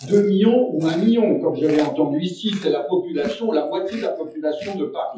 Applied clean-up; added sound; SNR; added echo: classical method WPE with log-MMSE.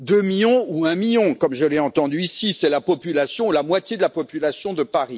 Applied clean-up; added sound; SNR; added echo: none; none; none; none.